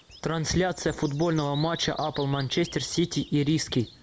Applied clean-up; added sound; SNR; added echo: none; Bird vocalization, bird call, bird song; 18 dB; reverberation time 0.6 s.